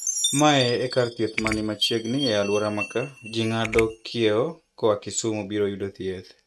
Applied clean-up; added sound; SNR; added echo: neural mask model RNNoise.